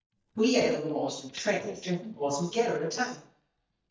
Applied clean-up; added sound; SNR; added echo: neural mask model DeepFilterNet 3.